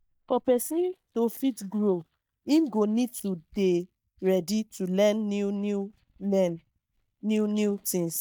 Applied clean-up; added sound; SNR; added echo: neural mask model DeepFilterNet 3.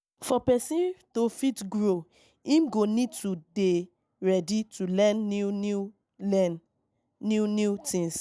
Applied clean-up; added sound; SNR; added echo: none; none; none; none.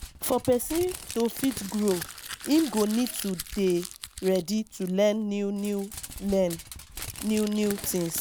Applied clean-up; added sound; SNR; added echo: none; Crumpling, crinkling; 12 dB; none.